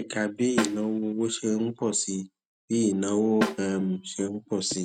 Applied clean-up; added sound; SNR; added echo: neural mask model RNNoise.